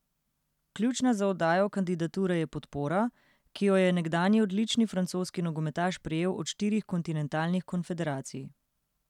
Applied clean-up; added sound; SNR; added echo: none; none; none; none.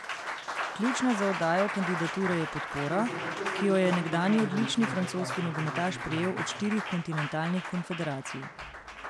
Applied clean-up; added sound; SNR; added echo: none; Applause; 5 dB; none.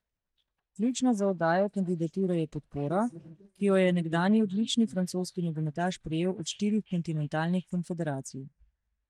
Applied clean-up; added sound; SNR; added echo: neural mask model DeepFilterNet 3.